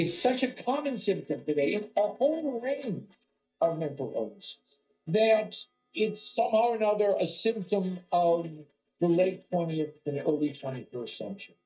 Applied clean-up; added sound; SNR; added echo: neural mask model DeepFilterNet 3.